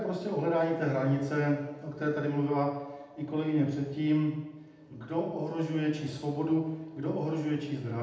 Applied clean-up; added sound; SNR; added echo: none; none; none; reverberation time 0.8 s.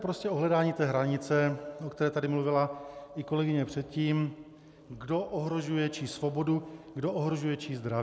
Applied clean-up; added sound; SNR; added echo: none; none; none; none.